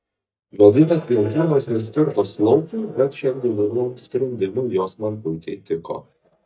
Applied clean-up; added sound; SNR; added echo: neural mask model DeepFilterNet 3.